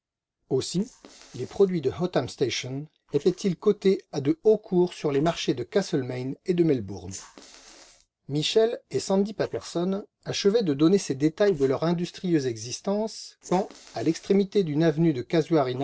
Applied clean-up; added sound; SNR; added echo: neural separator model SepFormer DNS4.